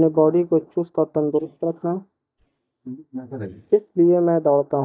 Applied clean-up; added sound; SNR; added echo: neural mask model DeepFilterNet 3.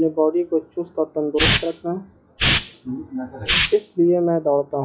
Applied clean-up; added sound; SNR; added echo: classical method log-MMSE.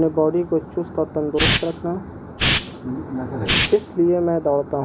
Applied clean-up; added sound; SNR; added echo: none; Hiss; 3 dB; none.